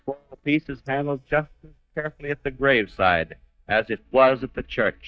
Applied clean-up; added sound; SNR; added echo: neural mask model DeepFilterNet 3.